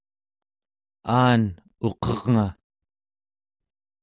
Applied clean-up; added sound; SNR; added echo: none; none; none; none.